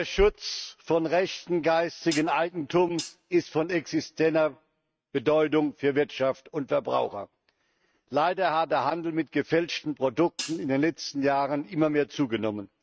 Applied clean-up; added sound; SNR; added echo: neural mask model RNNoise.